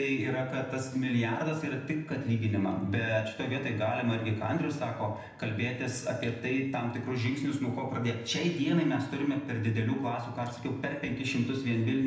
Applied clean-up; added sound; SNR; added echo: none; none; none; reverberation time 0.8 s.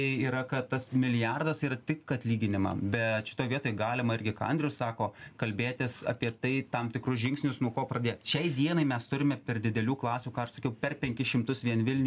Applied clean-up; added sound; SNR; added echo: none; none; none; none.